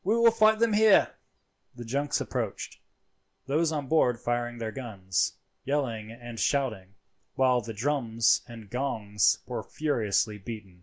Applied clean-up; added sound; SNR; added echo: none; none; none; none.